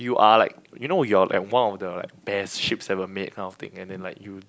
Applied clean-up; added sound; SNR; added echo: none; none; none; none.